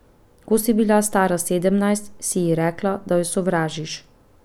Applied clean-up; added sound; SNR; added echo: none; none; none; none.